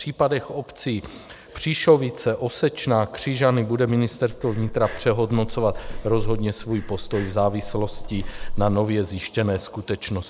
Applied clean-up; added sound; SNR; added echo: none; Breathing; 5 dB; none.